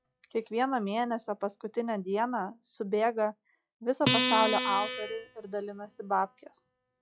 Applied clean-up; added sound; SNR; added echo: classical method log-MMSE.